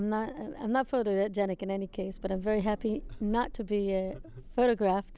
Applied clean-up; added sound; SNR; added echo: none; none; none; none.